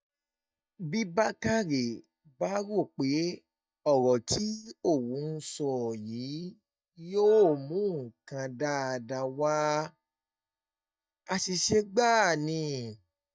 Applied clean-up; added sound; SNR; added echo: neural mask model DeepFilterNet 3.